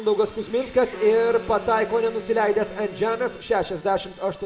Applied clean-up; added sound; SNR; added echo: none; Wind instrument, woodwind instrument; 17 dB; reverberation time 0.9 s.